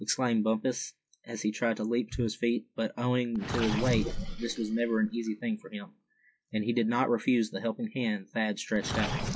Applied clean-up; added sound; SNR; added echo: classical method log-MMSE.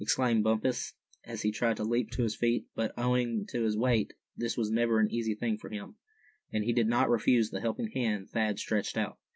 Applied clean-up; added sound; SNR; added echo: none; none; none; none.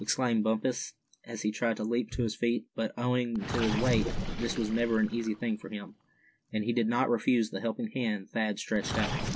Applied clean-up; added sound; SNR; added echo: none; Gurgling; 9 dB; none.